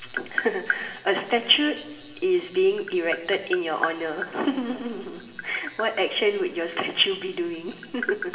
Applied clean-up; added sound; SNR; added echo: none; Tap; 11 dB; reverberation time 1.2 s.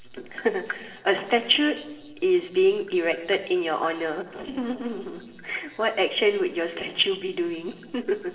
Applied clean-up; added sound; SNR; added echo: neural separator model SepFormer DNS4.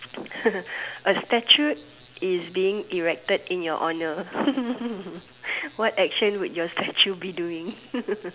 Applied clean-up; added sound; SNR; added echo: none; none; none; none.